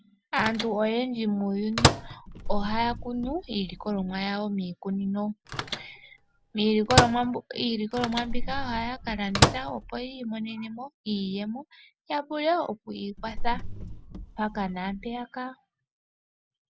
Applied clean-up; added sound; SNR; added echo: none; Car + Microwave oven; 0 dB; none.